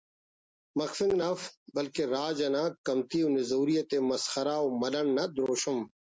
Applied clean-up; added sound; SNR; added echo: none; none; none; none.